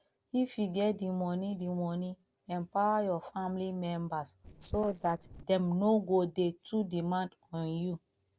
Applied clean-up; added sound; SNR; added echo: neural separator model SepFormer DNS4.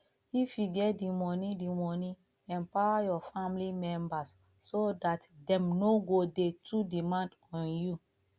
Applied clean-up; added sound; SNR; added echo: none; none; none; none.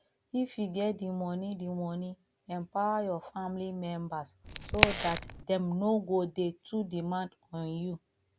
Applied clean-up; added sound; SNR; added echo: none; Crack; -4 dB; none.